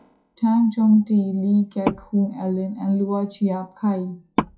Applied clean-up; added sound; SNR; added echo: classical method WPE with log-MMSE.